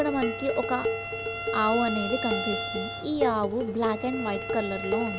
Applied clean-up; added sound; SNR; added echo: none; Dishes, pots, and pans + Bowed string instrument; 2 dB; none.